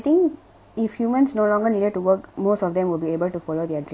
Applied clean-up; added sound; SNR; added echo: none; none; none; none.